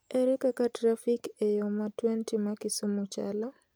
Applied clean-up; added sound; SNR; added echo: none; none; none; none.